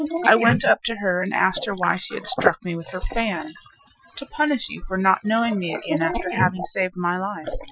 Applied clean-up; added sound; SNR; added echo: classical method Wiener filter.